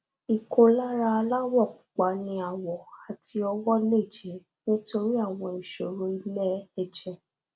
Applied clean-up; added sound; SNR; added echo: none; none; none; none.